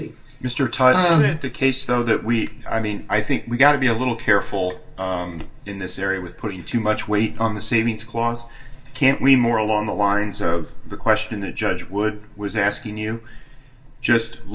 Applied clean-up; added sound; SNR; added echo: none; none; none; reverberation time 0.2 s.